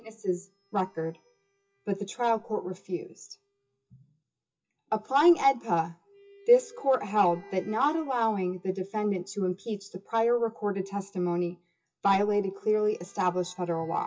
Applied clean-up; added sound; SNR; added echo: classical method WPE with log-MMSE.